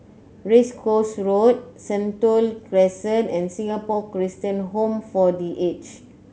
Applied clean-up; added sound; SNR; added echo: none; none; none; none.